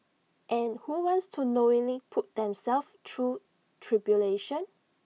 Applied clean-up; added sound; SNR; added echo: none; none; none; none.